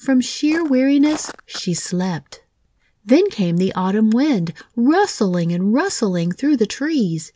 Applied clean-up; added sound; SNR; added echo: none; Walk, footsteps; 19 dB; none.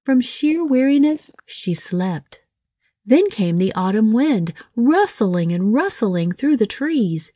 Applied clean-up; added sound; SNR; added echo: neural mask model DeepFilterNet 3.